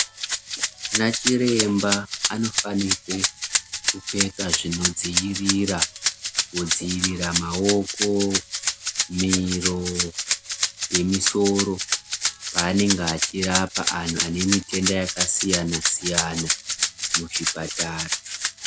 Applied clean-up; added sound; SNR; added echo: none; Rattle (instrument); 0 dB; none.